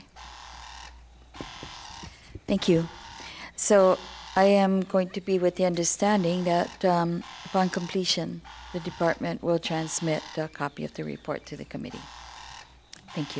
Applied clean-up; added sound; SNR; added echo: none; Writing + Bird; 19 dB; none.